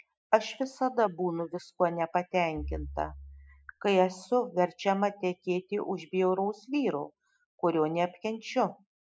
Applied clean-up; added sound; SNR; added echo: classical method spectral subtraction.